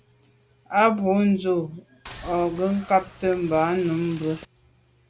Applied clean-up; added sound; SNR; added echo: none; Boat, Water vehicle; 18 dB; none.